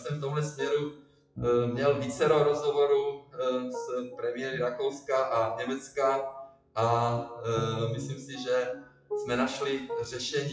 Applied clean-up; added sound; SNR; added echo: classical method WPE with log-MMSE.